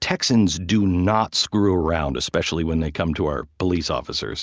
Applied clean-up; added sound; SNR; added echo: none; none; none; none.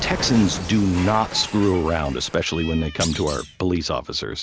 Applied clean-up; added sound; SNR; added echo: none; Thump, thud + Cat; 11 dB; none.